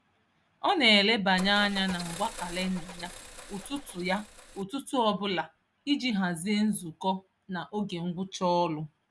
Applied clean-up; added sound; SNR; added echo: none; Car; 13 dB; none.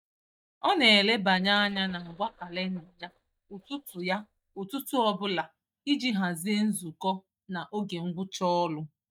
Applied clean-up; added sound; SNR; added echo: neural mask model DeepFilterNet 3.